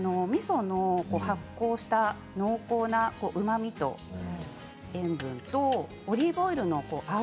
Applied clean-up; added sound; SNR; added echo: none; Cricket; 15 dB; none.